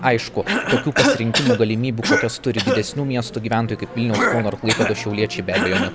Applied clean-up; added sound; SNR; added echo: none; Cough; 2 dB; none.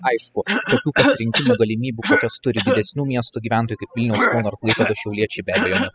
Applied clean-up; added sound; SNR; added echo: classical method spectral subtraction.